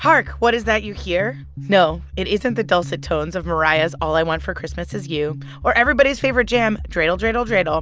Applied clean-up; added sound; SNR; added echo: none; none; none; none.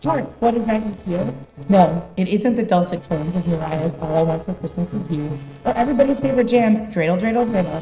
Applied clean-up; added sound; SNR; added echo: neural separator model SepFormer DNS4.